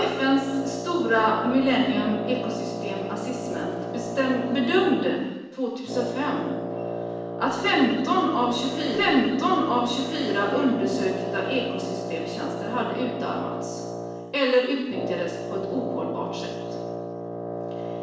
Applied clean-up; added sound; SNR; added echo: none; Wind instrument, woodwind instrument; 6 dB; reverberation time 1.1 s.